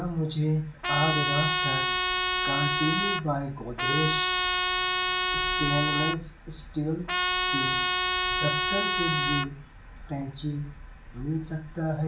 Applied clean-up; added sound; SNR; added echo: none; Trumpet; -5 dB; reverberation time 0.4 s.